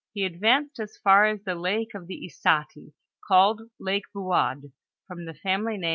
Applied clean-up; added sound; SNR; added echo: none; none; none; none.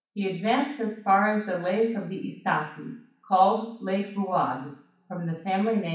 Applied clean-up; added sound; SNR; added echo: none; none; none; reverberation time 0.6 s.